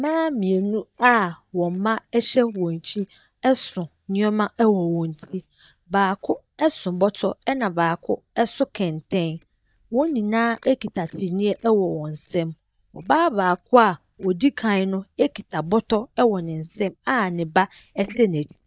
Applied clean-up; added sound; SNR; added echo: neural mask model DeepFilterNet 3.